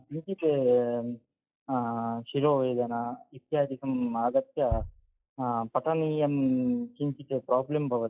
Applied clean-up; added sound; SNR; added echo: classical method log-MMSE.